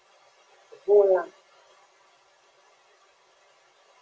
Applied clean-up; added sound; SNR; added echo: none; none; none; reverberation time 0.1 s.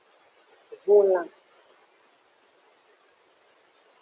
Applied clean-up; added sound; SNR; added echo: none; none; none; none.